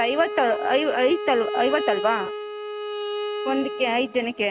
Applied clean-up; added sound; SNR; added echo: none; Bowed string instrument; 6 dB; none.